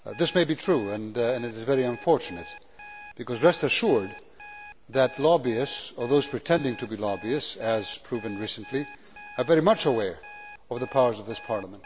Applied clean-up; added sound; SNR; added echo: none; Alarm; 18 dB; none.